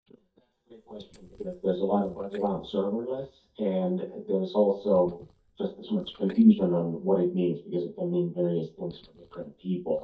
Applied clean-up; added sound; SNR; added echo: neural mask model DeepFilterNet 3.